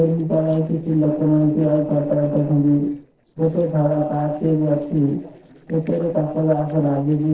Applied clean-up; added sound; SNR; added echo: neural separator model SepFormer DNS4.